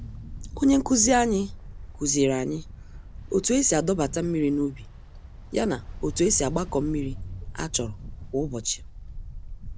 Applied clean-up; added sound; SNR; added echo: none; Ocean; 11 dB; none.